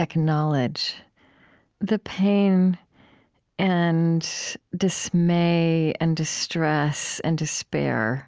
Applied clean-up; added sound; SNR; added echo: none; none; none; none.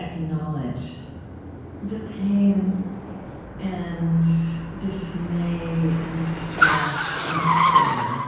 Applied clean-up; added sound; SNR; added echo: none; Car; 1 dB; reverberation time 1.0 s.